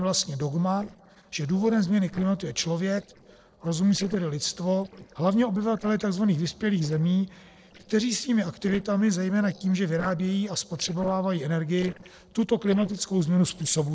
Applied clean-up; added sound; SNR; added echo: neural separator model SepFormer DNS4.